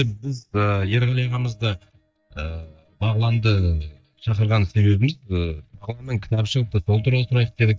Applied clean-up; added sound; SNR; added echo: neural mask model DeepFilterNet 3.